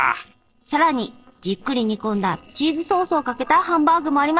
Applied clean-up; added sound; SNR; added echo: neural separator model SepFormer DNS4.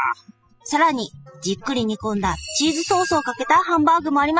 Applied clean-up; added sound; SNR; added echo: classical method spectral subtraction.